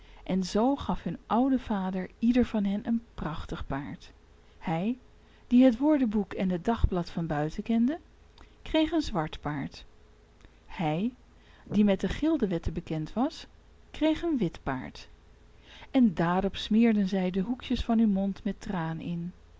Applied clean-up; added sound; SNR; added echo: none; Wind; 14 dB; none.